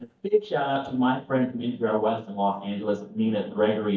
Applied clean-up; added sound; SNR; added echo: neural mask model DeepFilterNet 3.